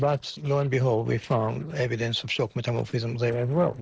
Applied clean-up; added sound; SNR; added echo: neural separator model SepFormer DNS4.